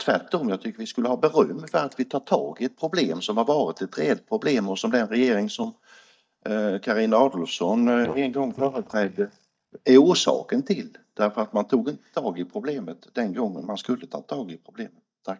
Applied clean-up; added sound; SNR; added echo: neural mask model DeepFilterNet 3.